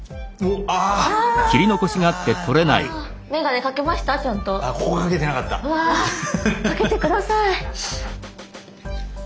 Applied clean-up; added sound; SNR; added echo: none; none; none; none.